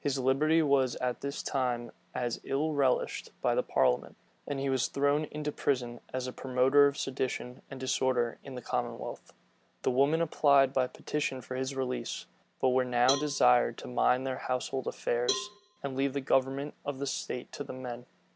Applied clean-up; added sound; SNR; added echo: none; Cowbell; 12 dB; none.